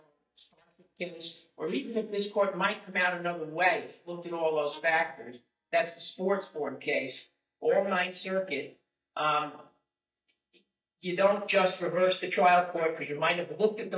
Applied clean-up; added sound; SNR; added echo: neural mask model DeepFilterNet 3.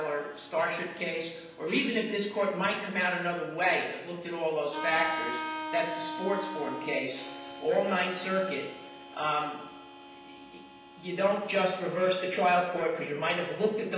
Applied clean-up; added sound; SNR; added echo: none; Harmonica; 11 dB; reverberation time 0.9 s.